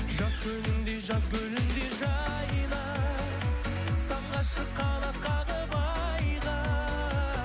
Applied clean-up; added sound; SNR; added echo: none; none; none; none.